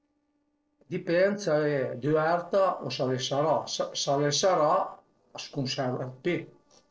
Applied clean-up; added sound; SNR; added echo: neural separator model SepFormer DNS4.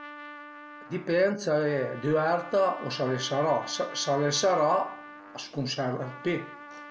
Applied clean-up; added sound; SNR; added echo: none; Trumpet; 16 dB; none.